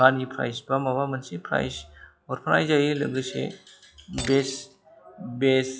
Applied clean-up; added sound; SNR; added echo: classical method log-MMSE.